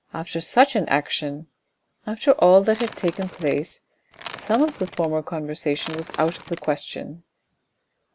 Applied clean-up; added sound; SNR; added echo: none; Crackle / Crushing / Wood; 15 dB; none.